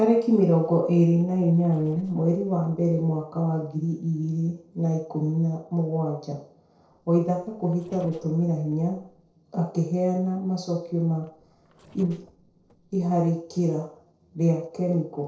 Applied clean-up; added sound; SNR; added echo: neural separator model SepFormer DNS4.